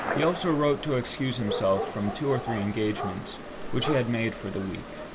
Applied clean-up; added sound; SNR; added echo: none; Gunshot, gunfire; 7 dB; none.